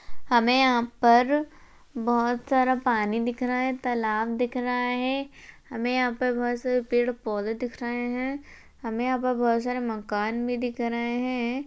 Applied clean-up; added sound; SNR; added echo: none; none; none; none.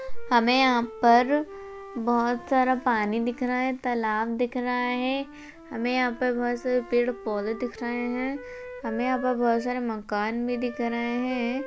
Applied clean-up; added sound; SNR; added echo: none; Wind instrument, woodwind instrument; 16 dB; none.